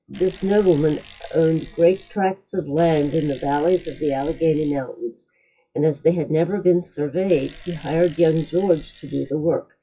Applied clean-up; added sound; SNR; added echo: classical method WPE with log-MMSE.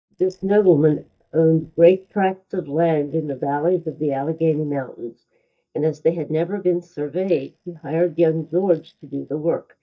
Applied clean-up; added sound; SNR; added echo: neural mask model DeepFilterNet 3.